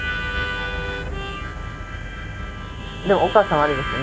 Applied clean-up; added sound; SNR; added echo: none; Harmonica; 6 dB; none.